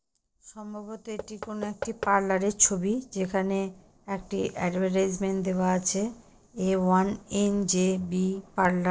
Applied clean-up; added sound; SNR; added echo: neural separator model SepFormer DNS4.